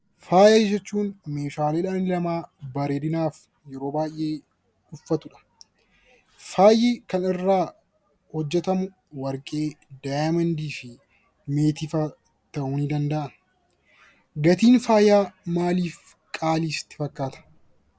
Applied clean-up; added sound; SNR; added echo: none; none; none; none.